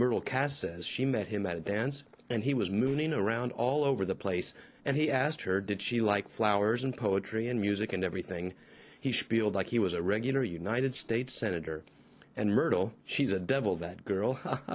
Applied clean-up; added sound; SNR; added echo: neural separator model SepFormer DNS4.